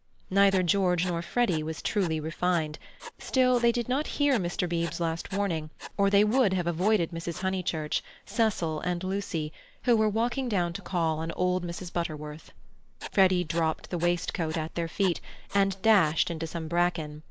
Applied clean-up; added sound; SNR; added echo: neural mask model Resemble Enhance denoiser.